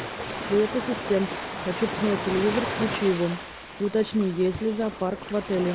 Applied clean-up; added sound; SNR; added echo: none; Ocean; 7 dB; none.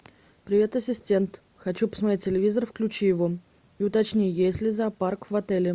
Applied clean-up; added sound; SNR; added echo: none; none; none; none.